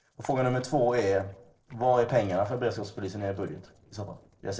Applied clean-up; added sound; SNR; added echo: neural separator model SepFormer DNS4.